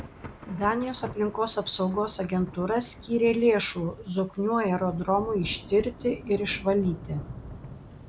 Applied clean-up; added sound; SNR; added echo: none; Thunder / Rain; 15 dB; none.